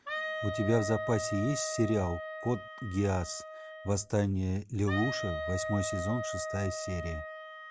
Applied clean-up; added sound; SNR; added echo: none; Wind instrument, woodwind instrument; 6 dB; none.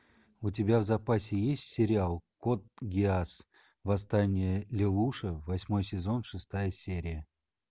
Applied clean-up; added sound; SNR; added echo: none; none; none; none.